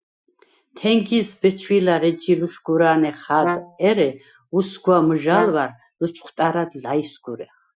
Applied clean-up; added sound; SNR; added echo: classical method Wiener filter.